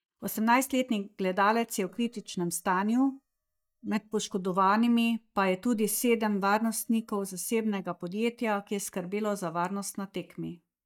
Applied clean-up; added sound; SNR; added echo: neural mask model DeepFilterNet 3.